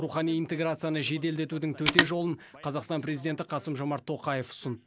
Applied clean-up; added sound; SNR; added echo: none; Telephone; 1 dB; none.